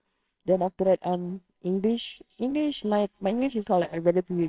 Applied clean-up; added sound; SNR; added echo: neural separator model SepFormer WHAMR!.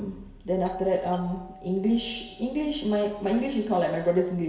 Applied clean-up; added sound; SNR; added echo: none; Doorbell; 19 dB; reverberation time 0.9 s.